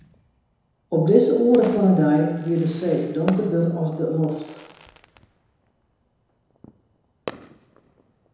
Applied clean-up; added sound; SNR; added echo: none; Fireworks; 19 dB; reverberation time 1.0 s.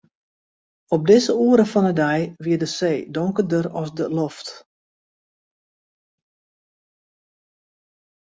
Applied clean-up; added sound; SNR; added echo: none; none; none; none.